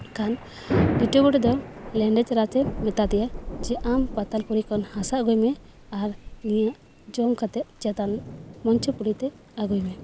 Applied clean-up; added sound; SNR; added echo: none; Thunder / Rain; 7 dB; none.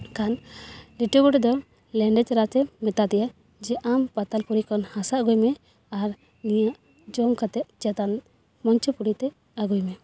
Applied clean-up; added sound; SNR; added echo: none; none; none; none.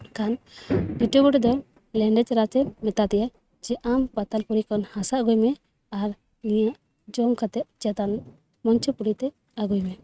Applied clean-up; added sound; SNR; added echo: neural mask model RNNoise.